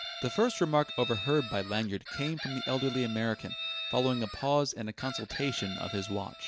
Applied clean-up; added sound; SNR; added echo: none; Chicken, rooster; 9 dB; none.